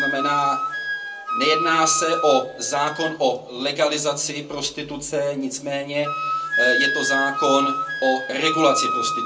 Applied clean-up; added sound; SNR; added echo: none; Wind instrument, woodwind instrument; 2 dB; reverberation time 0.2 s.